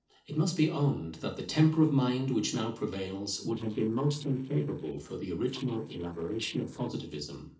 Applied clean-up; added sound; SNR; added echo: neural separator model SepFormer DNS4.